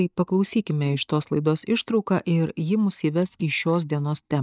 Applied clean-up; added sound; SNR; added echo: neural mask model DeepFilterNet 3.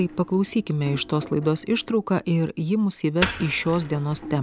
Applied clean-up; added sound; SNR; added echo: none; Wood; 13 dB; none.